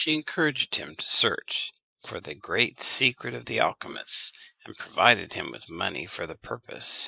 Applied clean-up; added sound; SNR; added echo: neural mask model Resemble Enhance denoiser.